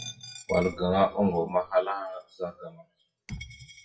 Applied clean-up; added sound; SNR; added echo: classical method WPE with log-MMSE.